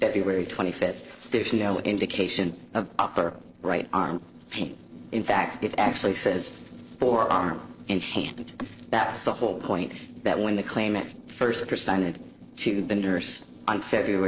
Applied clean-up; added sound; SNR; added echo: neural separator model SepFormer DNS4.